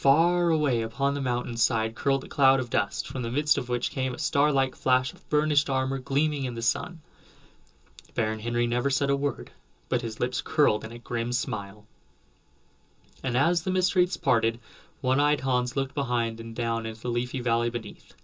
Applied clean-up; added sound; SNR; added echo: none; none; none; reverberation time 0.2 s.